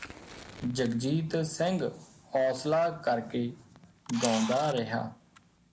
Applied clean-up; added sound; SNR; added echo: none; Fire + Camera; 14 dB; none.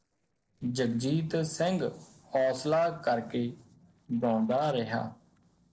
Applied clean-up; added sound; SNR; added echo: neural separator model SepFormer DNS4.